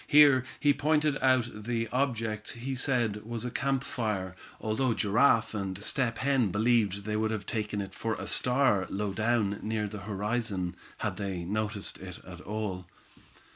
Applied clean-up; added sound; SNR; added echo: none; none; none; none.